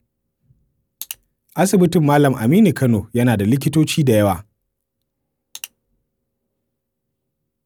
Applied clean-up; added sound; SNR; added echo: none; none; none; none.